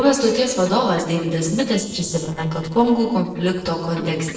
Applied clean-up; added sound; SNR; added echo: neural separator model SepFormer DNS4.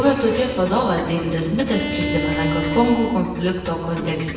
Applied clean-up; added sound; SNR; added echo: none; Bowed string instrument; 7 dB; reverberation time 1.0 s.